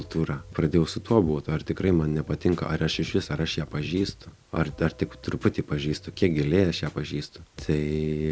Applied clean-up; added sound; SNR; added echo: none; none; none; none.